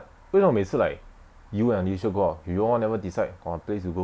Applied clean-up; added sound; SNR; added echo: none; none; none; none.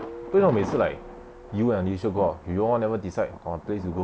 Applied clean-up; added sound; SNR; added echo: none; Thunder + Guitar; 13 dB; none.